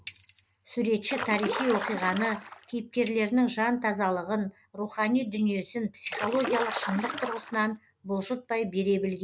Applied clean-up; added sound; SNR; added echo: none; Bicycle bell + Stream; 5 dB; none.